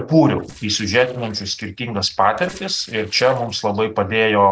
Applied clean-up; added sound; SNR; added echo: neural separator model SepFormer DNS4.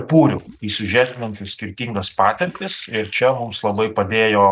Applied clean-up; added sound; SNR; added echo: neural mask model DeepFilterNet 3.